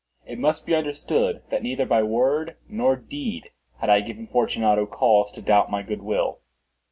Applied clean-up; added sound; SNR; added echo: none; none; none; none.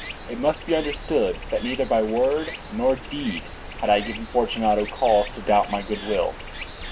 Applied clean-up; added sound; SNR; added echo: none; Stream; 12 dB; none.